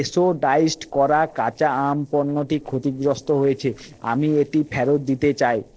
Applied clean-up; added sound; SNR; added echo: neural separator model SepFormer DNS4.